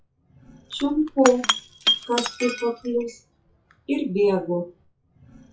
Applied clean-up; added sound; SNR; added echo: classical method WPE with log-MMSE.